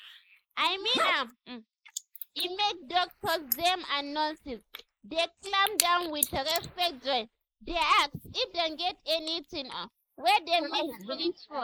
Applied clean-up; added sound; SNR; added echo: neural mask model Resemble Enhance denoiser.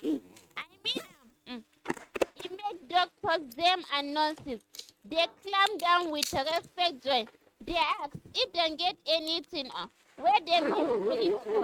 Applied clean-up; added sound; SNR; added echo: neural mask model RNNoise.